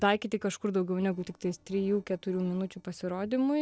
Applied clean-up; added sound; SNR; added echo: neural separator model SepFormer DNS4.